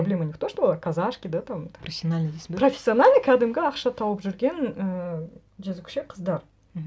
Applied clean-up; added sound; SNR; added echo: none; none; none; none.